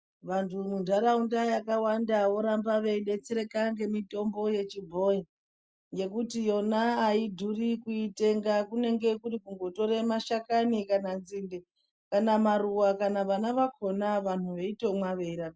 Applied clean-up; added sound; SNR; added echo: none; none; none; none.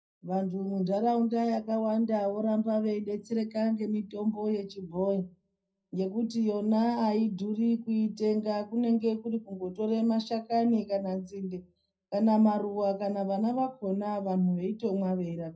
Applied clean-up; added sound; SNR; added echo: none; none; none; reverberation time 0.4 s.